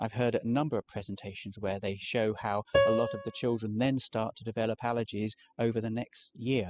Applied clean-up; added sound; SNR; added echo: classical method spectral subtraction.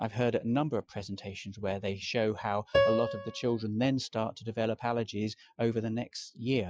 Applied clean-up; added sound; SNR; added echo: classical method Wiener filter.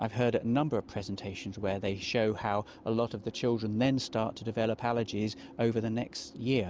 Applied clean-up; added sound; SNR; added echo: none; none; none; none.